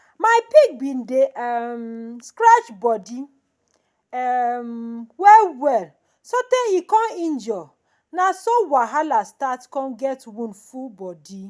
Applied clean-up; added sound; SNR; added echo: none; none; none; none.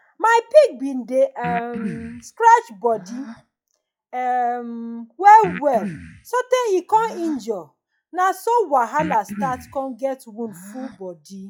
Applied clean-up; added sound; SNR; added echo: classical method log-MMSE.